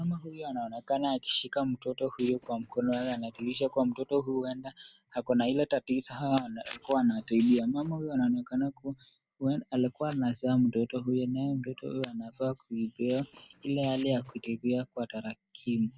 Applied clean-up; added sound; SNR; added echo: none; Tools; 19 dB; none.